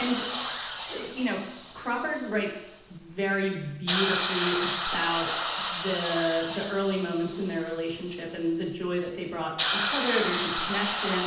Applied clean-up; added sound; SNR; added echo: none; Hiss; -2 dB; reverberation time 0.9 s.